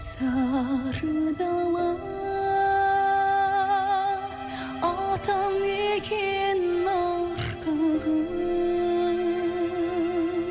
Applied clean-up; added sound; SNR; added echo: none; Bowed string instrument; 20 dB; none.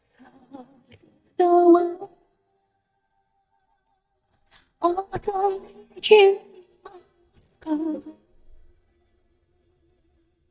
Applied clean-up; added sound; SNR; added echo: neural mask model DeepFilterNet 3.